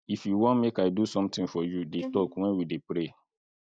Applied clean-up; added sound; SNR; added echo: neural mask model DeepFilterNet 3.